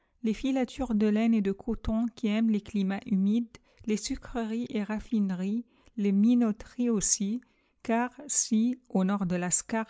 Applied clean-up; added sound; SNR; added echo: none; none; none; none.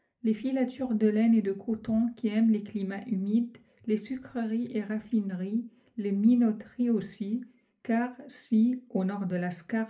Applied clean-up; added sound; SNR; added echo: none; none; none; reverberation time 0.3 s.